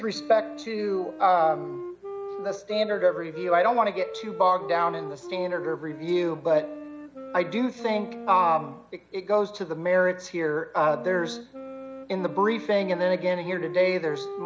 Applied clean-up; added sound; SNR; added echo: none; Wind instrument, woodwind instrument; 12 dB; none.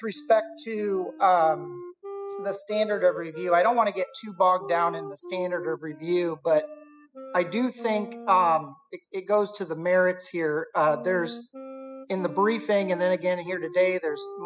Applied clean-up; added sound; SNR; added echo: classical method spectral subtraction.